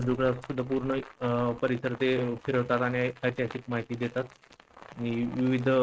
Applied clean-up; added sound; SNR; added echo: neural mask model RNNoise.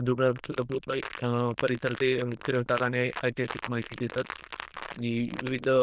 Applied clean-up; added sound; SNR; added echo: neural diffusion model UNIVERSE++.